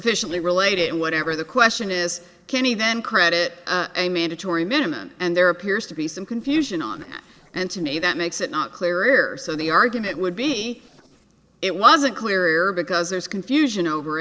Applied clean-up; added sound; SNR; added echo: neural separator model SepFormer DNS4.